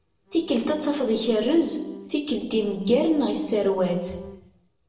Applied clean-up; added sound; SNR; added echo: neural separator model SepFormer DNS4.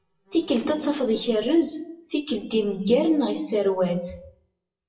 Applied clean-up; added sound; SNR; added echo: classical method WPE with log-MMSE.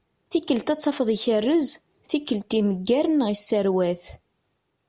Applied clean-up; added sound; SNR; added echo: none; none; none; none.